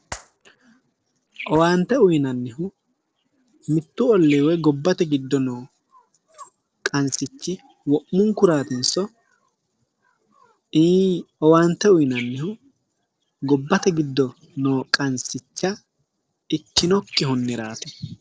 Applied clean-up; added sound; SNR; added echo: neural separator model SepFormer DNS4.